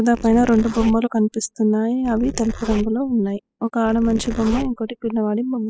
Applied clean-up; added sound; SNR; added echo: classical method spectral subtraction.